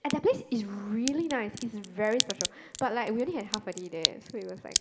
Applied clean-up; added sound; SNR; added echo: none; Crack; 5 dB; reverberation time 1.3 s.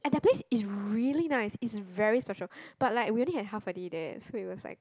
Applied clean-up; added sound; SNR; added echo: none; none; none; none.